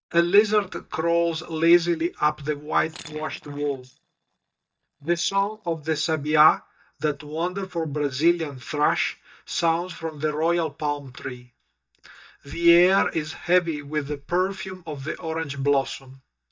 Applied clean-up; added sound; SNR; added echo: neural mask model DeepFilterNet 3.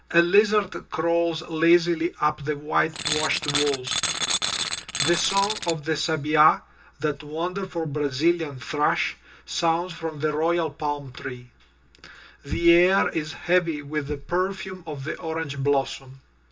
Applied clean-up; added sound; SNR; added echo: none; Tools; 3 dB; reverberation time 0.2 s.